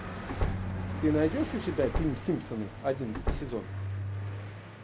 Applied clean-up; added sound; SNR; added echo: none; Slam + Car passing by; 2 dB; none.